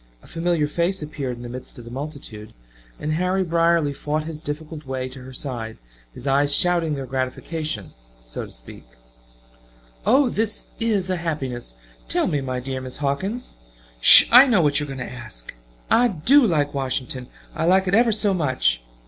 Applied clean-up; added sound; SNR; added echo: none; none; none; none.